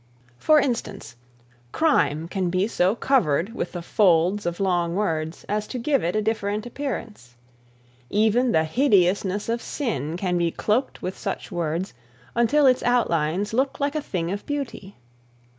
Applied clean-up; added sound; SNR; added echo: none; none; none; none.